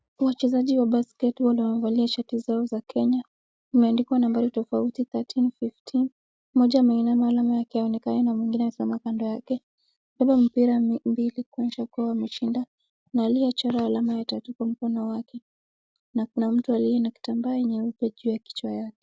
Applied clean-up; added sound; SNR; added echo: none; none; none; none.